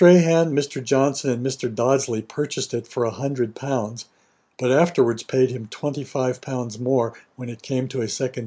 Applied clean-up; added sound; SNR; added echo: none; none; none; none.